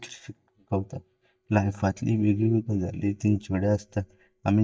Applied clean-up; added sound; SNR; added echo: neural mask model DeepFilterNet 3.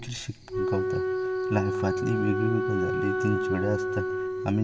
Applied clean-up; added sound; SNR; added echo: none; Wind instrument, woodwind instrument; -1 dB; reverberation time 1.8 s.